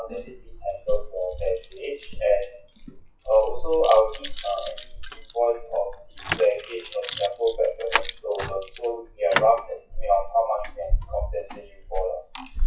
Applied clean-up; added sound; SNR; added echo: classical method WPE with log-MMSE.